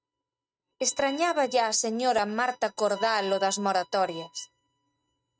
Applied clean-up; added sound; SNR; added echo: neural mask model RNNoise.